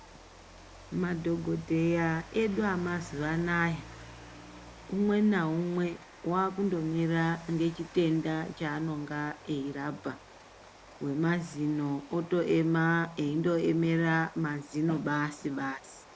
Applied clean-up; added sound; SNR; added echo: none; Rain; 19 dB; none.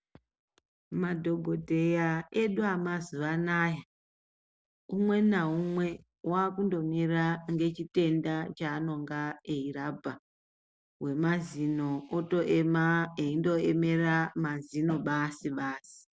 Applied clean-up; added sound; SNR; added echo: none; none; none; none.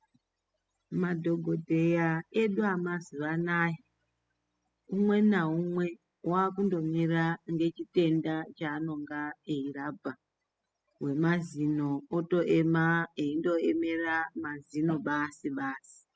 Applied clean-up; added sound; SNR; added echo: classical method spectral subtraction.